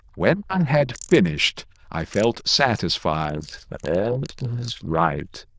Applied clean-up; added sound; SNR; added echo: neural diffusion model UNIVERSE++.